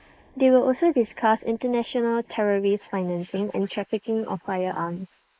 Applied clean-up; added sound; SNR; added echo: neural mask model Resemble Enhance denoiser.